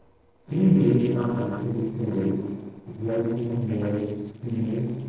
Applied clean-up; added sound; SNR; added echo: neural separator model SepFormer DNS4.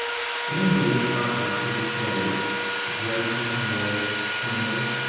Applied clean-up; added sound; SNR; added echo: none; Sawing; -1 dB; reverberation time 1.9 s.